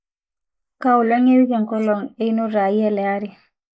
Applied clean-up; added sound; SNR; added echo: neural mask model Resemble Enhance denoiser.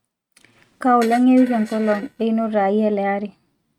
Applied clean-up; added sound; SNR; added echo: neural mask model RNNoise.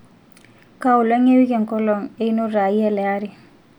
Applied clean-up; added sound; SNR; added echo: none; none; none; none.